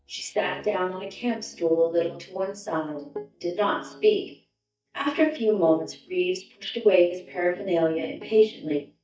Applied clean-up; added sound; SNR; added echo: neural mask model DeepFilterNet 3.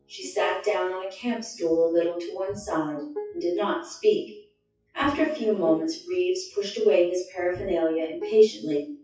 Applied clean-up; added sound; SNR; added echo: classical method WPE with log-MMSE.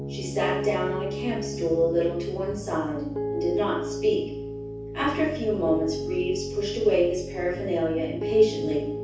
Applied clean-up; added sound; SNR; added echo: none; Piano; 6 dB; reverberation time 0.6 s.